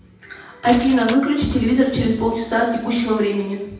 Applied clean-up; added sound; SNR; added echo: none; Glass; 14 dB; reverberation time 0.8 s.